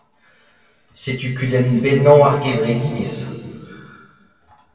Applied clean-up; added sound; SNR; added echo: none; none; none; reverberation time 2.3 s.